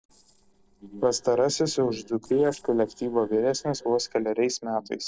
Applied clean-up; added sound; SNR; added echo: neural separator model SepFormer DNS4.